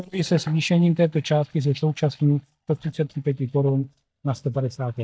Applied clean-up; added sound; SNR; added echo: neural mask model DeepFilterNet 3.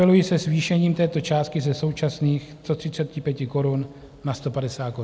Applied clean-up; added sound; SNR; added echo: none; none; none; none.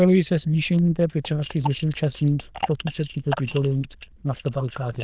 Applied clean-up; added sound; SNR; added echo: neural diffusion model UNIVERSE++.